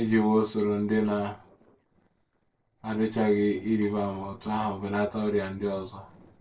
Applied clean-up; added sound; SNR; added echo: neural separator model SepFormer DNS4.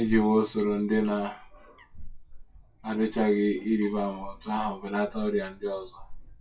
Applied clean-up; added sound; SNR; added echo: classical method WPE with log-MMSE.